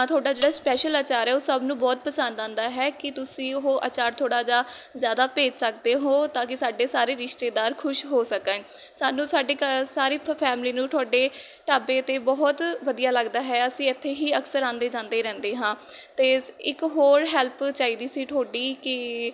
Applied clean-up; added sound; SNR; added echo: none; Cutlery, silverware; 14 dB; none.